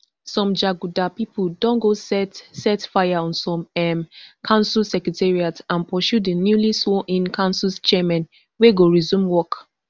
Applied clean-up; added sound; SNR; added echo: none; none; none; none.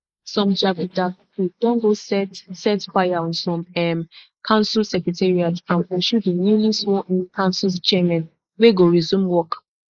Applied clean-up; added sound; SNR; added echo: neural mask model Resemble Enhance denoiser.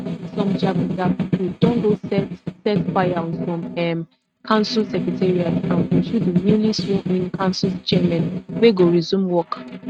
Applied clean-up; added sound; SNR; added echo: neural mask model RNNoise.